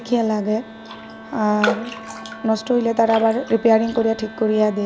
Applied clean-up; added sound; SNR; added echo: none; Wind instrument, woodwind instrument + Raindrop; 12 dB; none.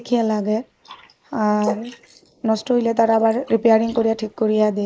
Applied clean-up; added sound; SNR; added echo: neural mask model Resemble Enhance denoiser.